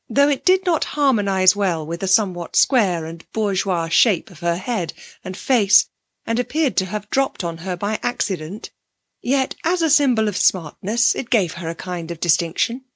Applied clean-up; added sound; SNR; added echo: none; none; none; none.